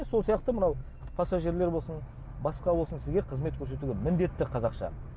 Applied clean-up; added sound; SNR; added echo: none; none; none; none.